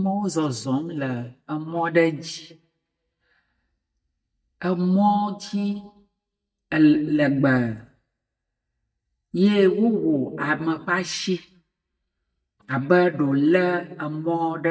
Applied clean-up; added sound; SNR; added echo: neural mask model DeepFilterNet 3.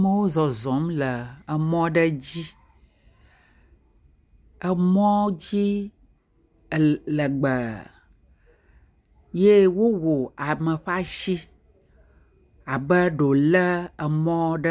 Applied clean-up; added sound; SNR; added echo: none; none; none; none.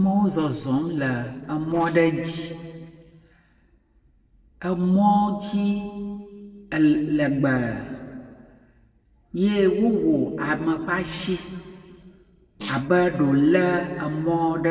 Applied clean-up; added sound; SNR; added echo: neural separator model SepFormer DNS4.